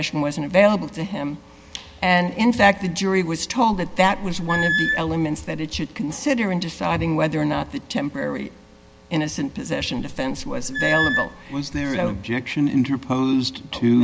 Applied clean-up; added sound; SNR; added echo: none; Squeak / Screech; 5 dB; none.